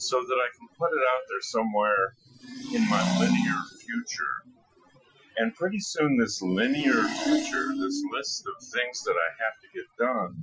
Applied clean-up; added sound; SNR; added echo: classical method Wiener filter.